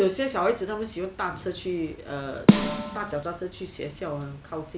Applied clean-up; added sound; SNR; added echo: none; Snare drum; -4 dB; none.